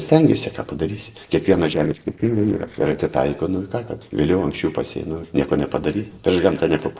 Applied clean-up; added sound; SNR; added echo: neural separator model SepFormer DNS4.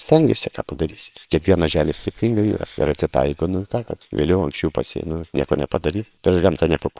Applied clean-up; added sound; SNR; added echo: neural separator model SepFormer WHAMR!.